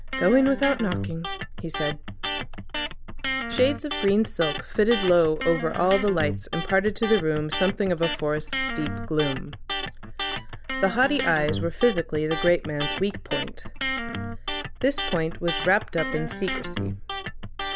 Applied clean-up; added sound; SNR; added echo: none; Electric guitar; 7 dB; none.